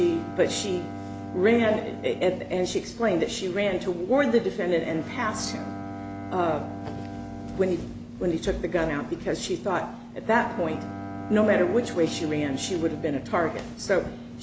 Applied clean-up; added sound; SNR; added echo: none; Bowed string instrument; 13 dB; none.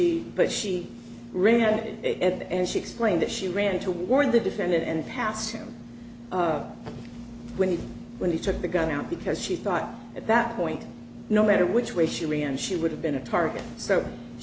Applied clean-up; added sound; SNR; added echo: none; none; none; none.